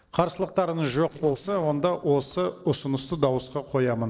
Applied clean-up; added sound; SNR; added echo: neural separator model SepFormer DNS4.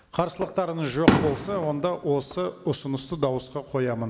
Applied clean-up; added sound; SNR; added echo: none; Fireworks; 3 dB; none.